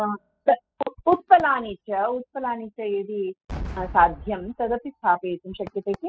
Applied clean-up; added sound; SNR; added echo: classical method spectral subtraction.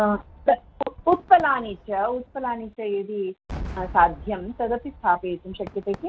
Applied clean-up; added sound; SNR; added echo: none; Cheering / Fireworks; 16 dB; none.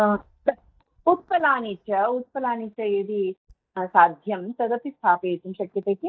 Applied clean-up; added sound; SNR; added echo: neural mask model DeepFilterNet 3.